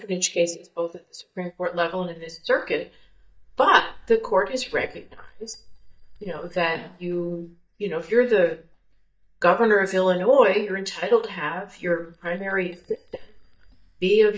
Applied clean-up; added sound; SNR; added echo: neural mask model DeepFilterNet 3.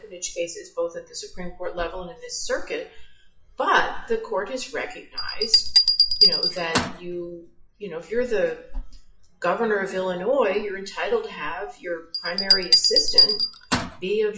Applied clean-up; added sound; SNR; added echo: classical method WPE with log-MMSE.